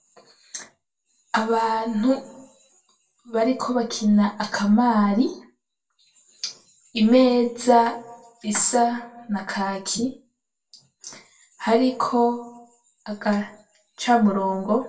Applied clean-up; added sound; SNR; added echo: none; none; none; reverberation time 0.2 s.